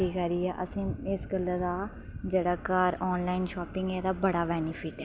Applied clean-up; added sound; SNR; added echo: none; none; none; none.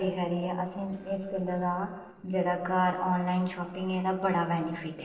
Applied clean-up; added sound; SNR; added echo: neural separator model SepFormer DNS4.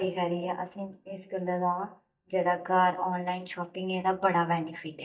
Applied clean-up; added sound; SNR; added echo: neural mask model DeepFilterNet 3.